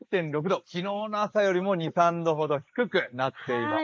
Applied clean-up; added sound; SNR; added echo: neural mask model Resemble Enhance denoiser.